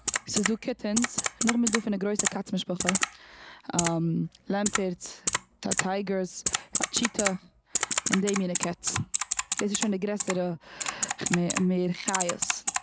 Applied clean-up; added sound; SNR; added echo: none; Typing; 1 dB; none.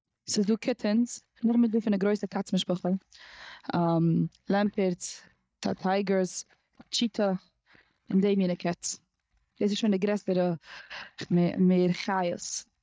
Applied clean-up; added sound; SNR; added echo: neural mask model DeepFilterNet 3.